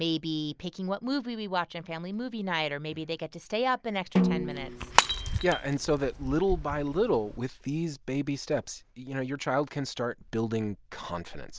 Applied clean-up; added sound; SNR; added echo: none; Shatter / Crushing + Snare drum; -1 dB; none.